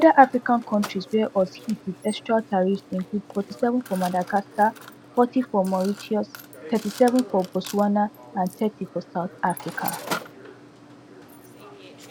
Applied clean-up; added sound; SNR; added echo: none; Mechanisms; 16 dB; none.